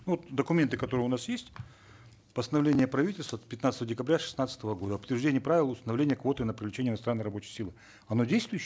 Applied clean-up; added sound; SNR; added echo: none; none; none; none.